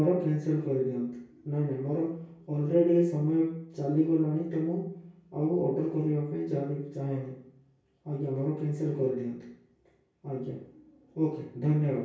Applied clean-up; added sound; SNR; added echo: none; none; none; reverberation time 0.6 s.